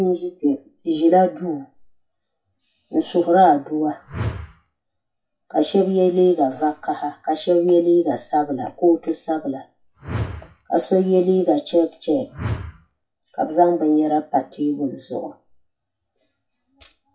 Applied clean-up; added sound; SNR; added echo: classical method WPE with log-MMSE.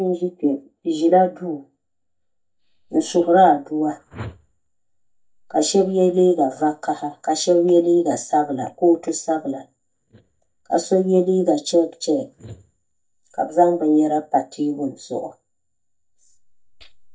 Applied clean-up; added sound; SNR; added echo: neural mask model DeepFilterNet 3.